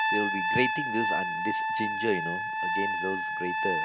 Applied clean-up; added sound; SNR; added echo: none; Trumpet; -4 dB; none.